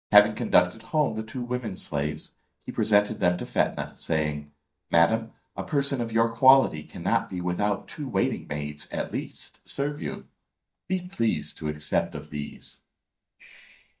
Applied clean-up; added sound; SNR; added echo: neural mask model DeepFilterNet 3.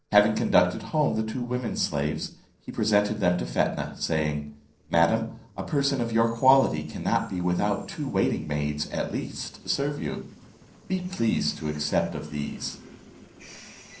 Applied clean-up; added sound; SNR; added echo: neural separator model SepFormer DNS4.